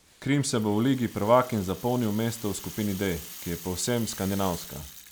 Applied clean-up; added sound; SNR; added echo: none; Rattle (instrument); 16 dB; none.